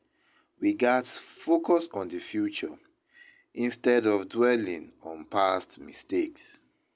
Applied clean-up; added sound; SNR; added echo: none; none; none; none.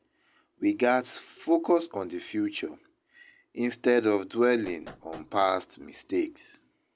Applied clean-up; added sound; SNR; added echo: none; Knock; 20 dB; none.